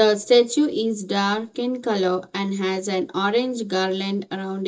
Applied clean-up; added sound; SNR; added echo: none; none; none; reverberation time 0.2 s.